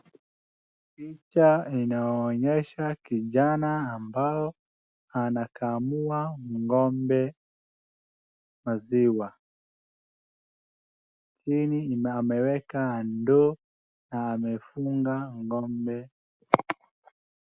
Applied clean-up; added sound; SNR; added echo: none; none; none; none.